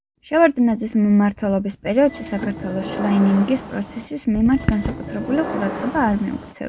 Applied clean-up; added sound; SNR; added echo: none; Subway, metro, underground / Sliding door; 10 dB; none.